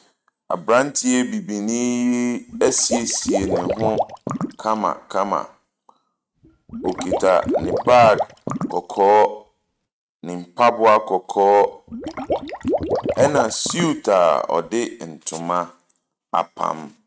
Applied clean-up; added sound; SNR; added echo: neural mask model RNNoise.